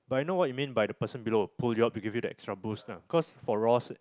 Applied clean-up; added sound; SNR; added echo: none; none; none; none.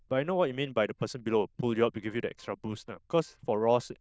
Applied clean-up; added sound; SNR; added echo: neural diffusion model UNIVERSE++.